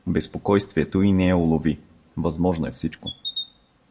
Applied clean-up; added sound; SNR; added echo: none; Chirp, tweet; 11 dB; reverberation time 0.3 s.